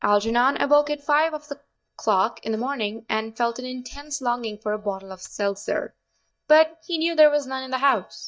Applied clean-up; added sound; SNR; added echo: neural mask model DeepFilterNet 3.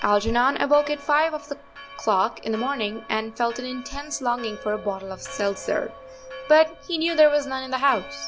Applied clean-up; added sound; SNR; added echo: none; Church bell + Glass; 17 dB; none.